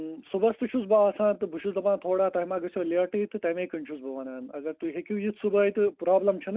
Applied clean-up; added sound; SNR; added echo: none; none; none; none.